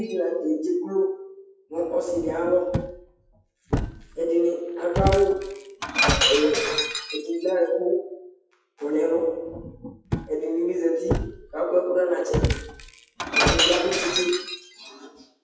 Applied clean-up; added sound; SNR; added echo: classical method WPE with log-MMSE.